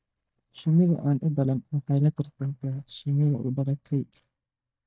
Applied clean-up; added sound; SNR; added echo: neural mask model DeepFilterNet 3.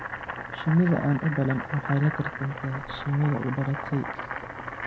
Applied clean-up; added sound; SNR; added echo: none; Boiling; 8 dB; none.